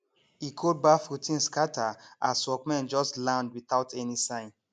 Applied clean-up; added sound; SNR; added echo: none; none; none; none.